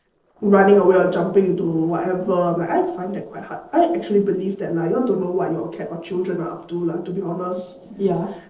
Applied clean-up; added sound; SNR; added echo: neural separator model SepFormer DNS4.